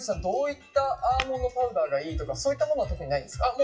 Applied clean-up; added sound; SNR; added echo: classical method WPE with log-MMSE.